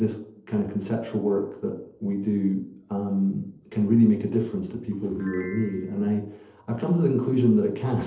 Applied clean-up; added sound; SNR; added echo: neural separator model SepFormer DNS4.